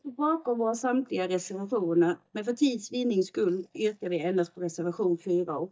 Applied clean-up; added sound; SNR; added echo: neural mask model DeepFilterNet 3.